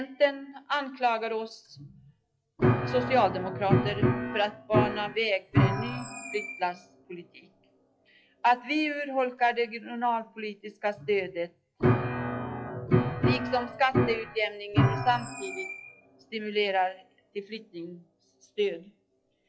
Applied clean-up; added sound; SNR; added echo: classical method WPE with log-MMSE.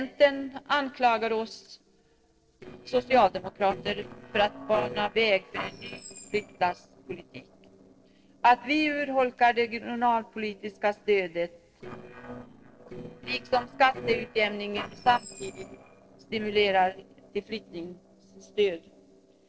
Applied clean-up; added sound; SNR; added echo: neural separator model SepFormer DNS4.